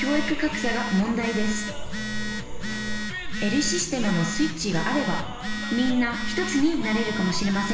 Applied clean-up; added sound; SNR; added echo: none; Telephone; 3 dB; reverberation time 1.1 s.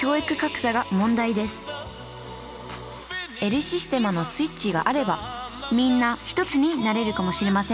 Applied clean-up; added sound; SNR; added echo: none; none; none; none.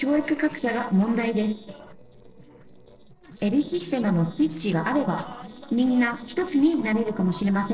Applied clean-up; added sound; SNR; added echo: neural separator model SepFormer DNS4.